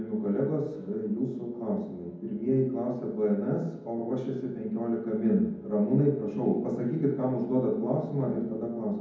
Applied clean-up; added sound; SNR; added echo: none; none; none; reverberation time 1.2 s.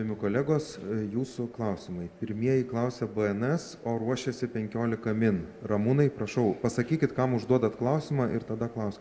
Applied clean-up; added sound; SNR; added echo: none; none; none; none.